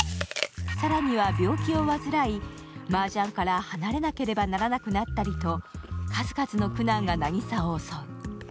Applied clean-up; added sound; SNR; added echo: none; Chewing, mastication; 15 dB; none.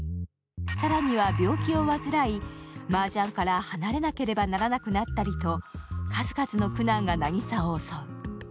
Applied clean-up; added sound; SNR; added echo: none; none; none; none.